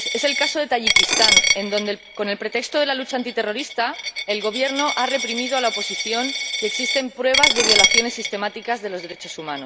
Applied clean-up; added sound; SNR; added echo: none; Coin (dropping); -1 dB; none.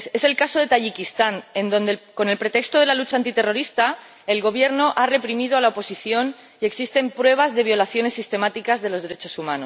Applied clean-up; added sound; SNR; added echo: none; none; none; none.